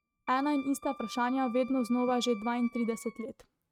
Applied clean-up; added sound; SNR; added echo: neural mask model RNNoise.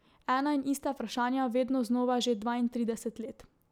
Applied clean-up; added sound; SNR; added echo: none; none; none; none.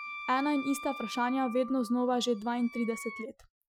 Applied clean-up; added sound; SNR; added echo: classical method Wiener filter.